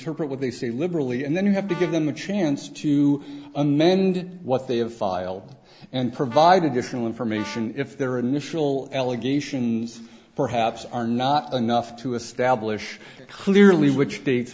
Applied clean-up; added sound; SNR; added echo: none; Brass instrument; 19 dB; none.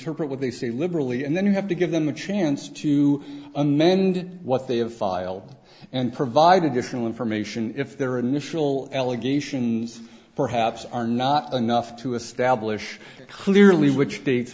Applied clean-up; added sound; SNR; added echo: none; none; none; none.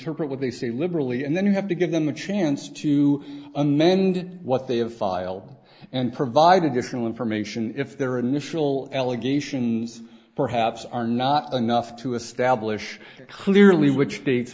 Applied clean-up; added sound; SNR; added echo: neural mask model Resemble Enhance denoiser.